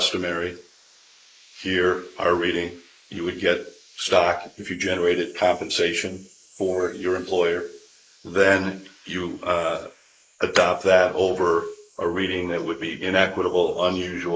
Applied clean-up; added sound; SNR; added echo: neural mask model Resemble Enhance denoiser.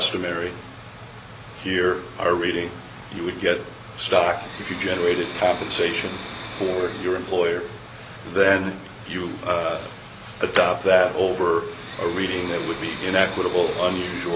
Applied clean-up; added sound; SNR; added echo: none; Domestic sounds, home sounds; 15 dB; none.